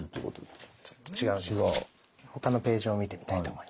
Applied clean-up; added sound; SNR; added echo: none; Glass; 11 dB; none.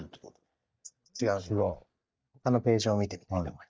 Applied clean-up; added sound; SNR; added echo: neural mask model DeepFilterNet 3.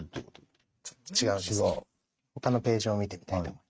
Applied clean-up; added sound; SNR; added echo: neural mask model RNNoise.